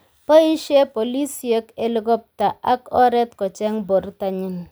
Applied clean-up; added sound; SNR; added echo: none; none; none; none.